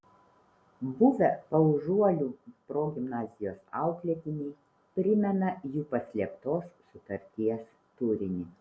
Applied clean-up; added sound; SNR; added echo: none; none; none; none.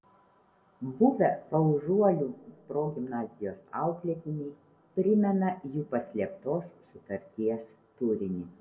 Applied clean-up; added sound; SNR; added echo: none; none; none; reverberation time 2.0 s.